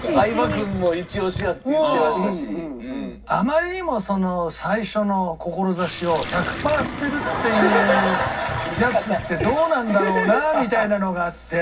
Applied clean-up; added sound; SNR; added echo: none; Sink (filling or washing); 13 dB; reverberation time 0.4 s.